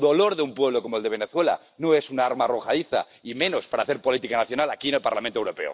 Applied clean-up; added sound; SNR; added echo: none; none; none; none.